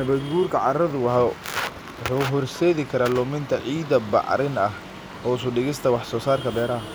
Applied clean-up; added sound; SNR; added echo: none; Traffic noise, roadway noise; 16 dB; none.